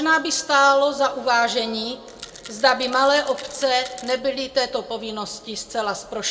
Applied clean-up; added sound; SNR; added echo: none; Rattle; 19 dB; reverberation time 1.0 s.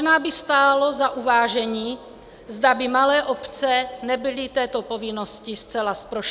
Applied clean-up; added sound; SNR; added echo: none; none; none; none.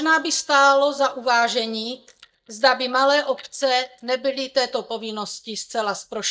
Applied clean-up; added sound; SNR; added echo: neural mask model DeepFilterNet 3.